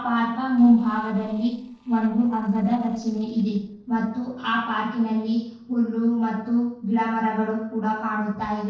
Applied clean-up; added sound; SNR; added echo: neural separator model SepFormer DNS4.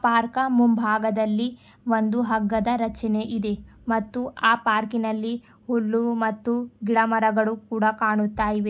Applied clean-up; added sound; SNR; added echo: none; none; none; none.